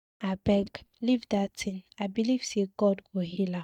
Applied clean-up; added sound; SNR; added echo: neural mask model DeepFilterNet 3.